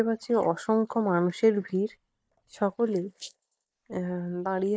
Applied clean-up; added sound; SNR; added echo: neural mask model Resemble Enhance denoiser.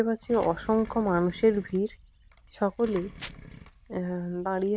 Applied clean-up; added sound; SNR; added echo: none; Engine; 19 dB; none.